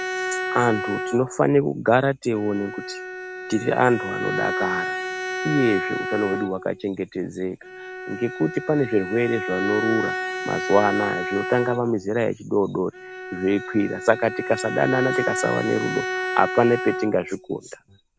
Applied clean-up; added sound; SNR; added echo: none; Bowed string instrument; 6 dB; none.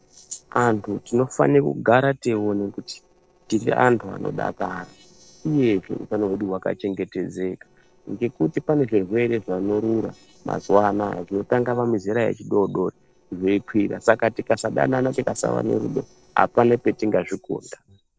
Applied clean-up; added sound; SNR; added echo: neural separator model SepFormer DNS4.